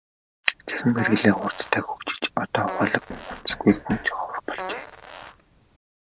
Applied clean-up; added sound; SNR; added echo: none; Knock + Fart; 12 dB; none.